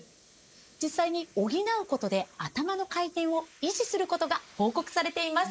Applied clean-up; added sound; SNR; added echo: neural mask model Resemble Enhance denoiser.